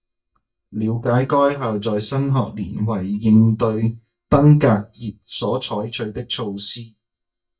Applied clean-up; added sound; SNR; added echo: neural mask model DeepFilterNet 3.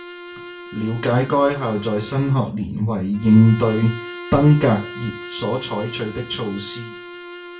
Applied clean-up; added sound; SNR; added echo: none; Bowed string instrument; 15 dB; reverberation time 0.3 s.